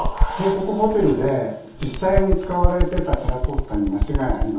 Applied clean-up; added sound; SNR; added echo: none; Bird; 0 dB; reverberation time 0.6 s.